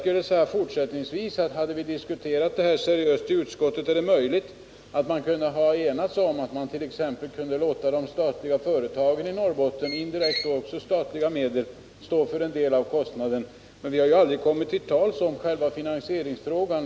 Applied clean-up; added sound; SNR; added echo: none; Squeak; 8 dB; none.